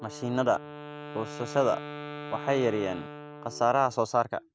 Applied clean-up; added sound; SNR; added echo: none; Wind instrument, woodwind instrument; 12 dB; none.